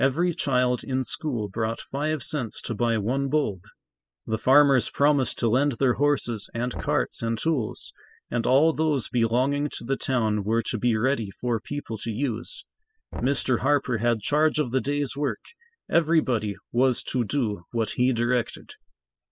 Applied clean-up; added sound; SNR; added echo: classical method spectral subtraction.